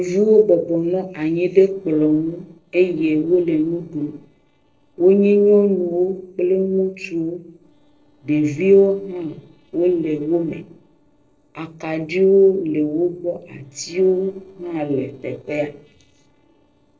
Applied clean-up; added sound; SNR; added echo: neural separator model SepFormer DNS4.